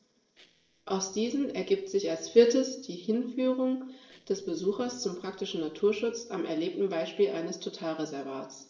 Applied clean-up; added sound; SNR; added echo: neural separator model SepFormer DNS4.